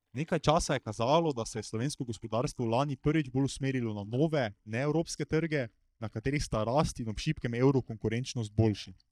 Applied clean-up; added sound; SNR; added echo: neural mask model DeepFilterNet 3.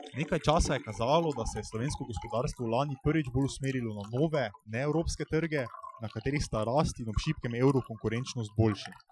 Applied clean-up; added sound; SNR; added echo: classical method Wiener filter.